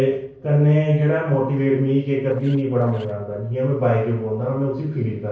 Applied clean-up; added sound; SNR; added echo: neural separator model SepFormer DNS4.